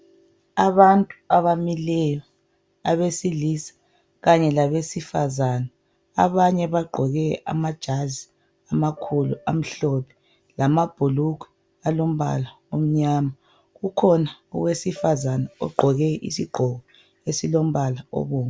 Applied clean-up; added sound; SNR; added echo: none; Piano; 16 dB; none.